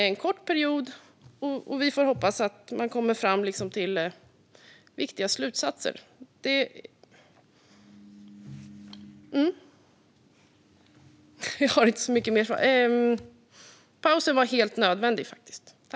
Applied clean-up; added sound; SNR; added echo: none; none; none; none.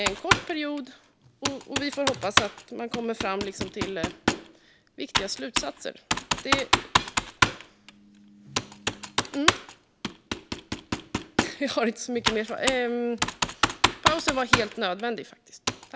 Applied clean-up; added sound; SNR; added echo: none; Computer keyboard; -3 dB; none.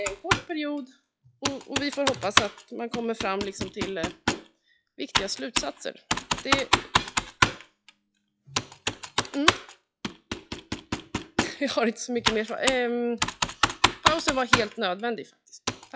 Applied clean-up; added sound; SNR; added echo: classical method log-MMSE.